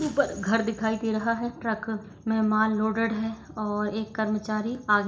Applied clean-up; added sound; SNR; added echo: none; none; none; reverberation time 0.4 s.